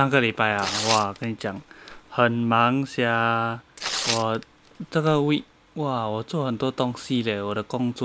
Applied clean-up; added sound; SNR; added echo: none; Tearing; 8 dB; none.